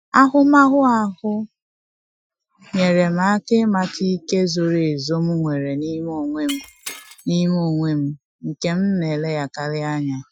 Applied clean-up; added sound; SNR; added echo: classical method Wiener filter.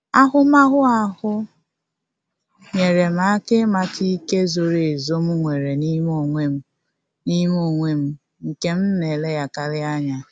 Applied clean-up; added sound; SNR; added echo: none; none; none; none.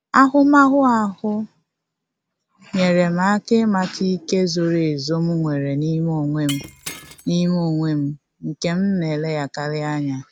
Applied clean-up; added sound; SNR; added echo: none; Shatter; 18 dB; none.